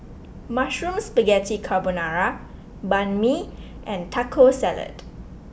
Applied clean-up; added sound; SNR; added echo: none; none; none; none.